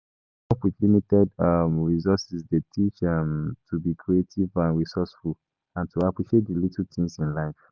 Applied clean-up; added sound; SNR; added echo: none; none; none; none.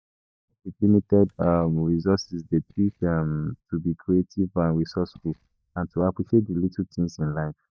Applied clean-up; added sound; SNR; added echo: neural mask model DeepFilterNet 3.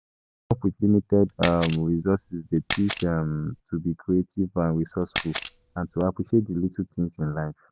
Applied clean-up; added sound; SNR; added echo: none; Camera; 3 dB; none.